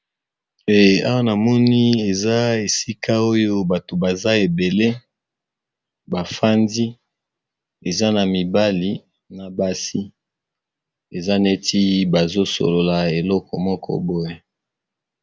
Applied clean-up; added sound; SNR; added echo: none; none; none; none.